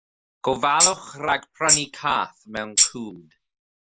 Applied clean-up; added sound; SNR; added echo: neural mask model Resemble Enhance denoiser.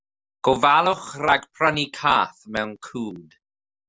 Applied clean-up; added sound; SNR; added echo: none; none; none; none.